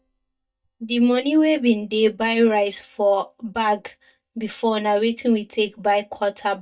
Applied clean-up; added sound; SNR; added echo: neural mask model DeepFilterNet 3.